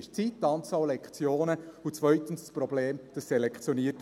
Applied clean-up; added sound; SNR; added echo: none; none; none; none.